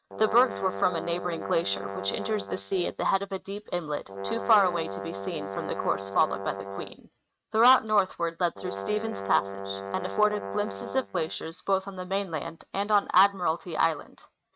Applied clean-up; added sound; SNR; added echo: neural mask model RNNoise.